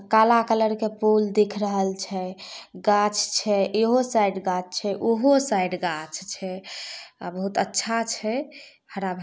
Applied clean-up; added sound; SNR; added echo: none; none; none; none.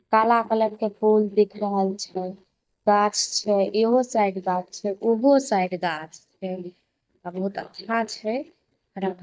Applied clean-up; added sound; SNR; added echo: neural mask model DeepFilterNet 3.